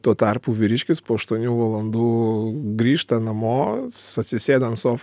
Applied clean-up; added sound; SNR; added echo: none; none; none; none.